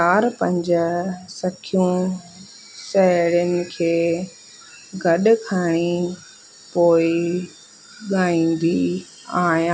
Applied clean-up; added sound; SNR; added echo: none; none; none; none.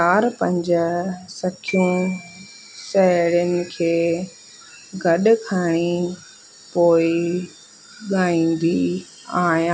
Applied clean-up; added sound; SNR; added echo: none; Glockenspiel; 19 dB; none.